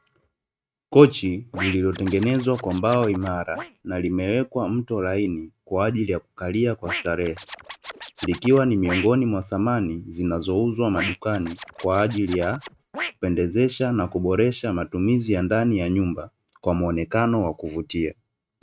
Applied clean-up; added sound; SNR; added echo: neural mask model RNNoise.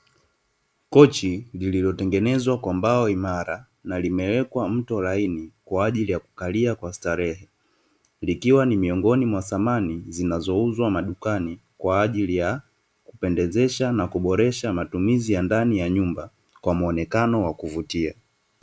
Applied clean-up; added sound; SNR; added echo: none; none; none; none.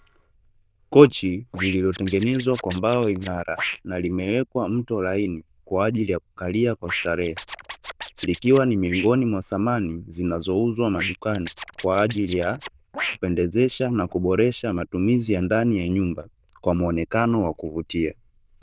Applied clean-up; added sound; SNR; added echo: neural diffusion model UNIVERSE++.